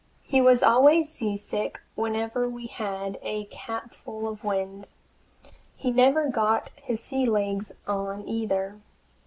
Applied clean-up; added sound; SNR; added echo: none; none; none; none.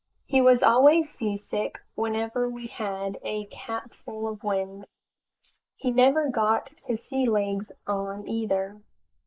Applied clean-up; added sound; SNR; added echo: neural mask model Resemble Enhance denoiser.